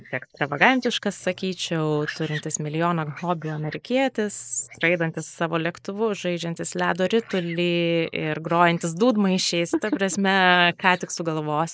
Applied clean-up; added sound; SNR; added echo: neural mask model Resemble Enhance denoiser.